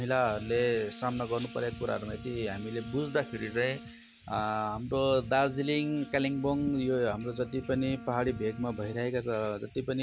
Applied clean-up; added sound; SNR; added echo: none; Bowed string instrument; 18 dB; none.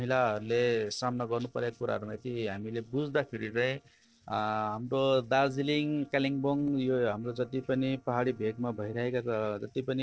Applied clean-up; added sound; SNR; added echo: neural separator model SepFormer DNS4.